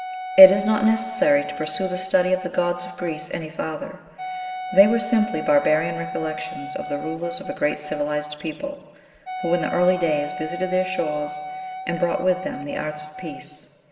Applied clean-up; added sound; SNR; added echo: none; Wind instrument, woodwind instrument; 10 dB; reverberation time 1.8 s.